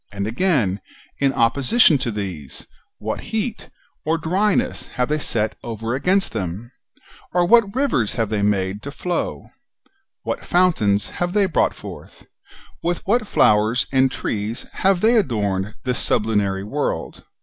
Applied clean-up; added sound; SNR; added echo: none; none; none; none.